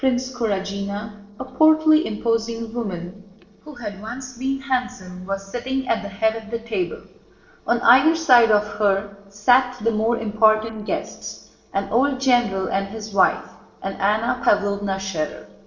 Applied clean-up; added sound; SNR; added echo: neural separator model SepFormer DNS4.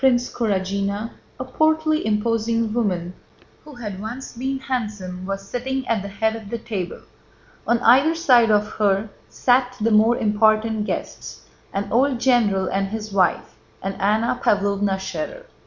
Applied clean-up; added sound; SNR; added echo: none; none; none; none.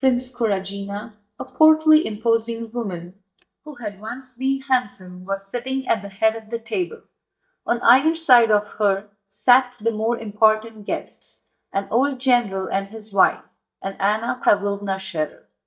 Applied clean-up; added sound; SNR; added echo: neural mask model DeepFilterNet 3.